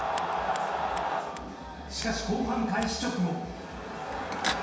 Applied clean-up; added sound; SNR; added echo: none; Scissors; 12 dB; reverberation time 1.2 s.